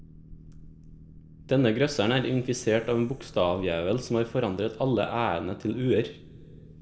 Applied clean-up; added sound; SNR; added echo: none; Boat, Water vehicle; 20 dB; reverberation time 1.4 s.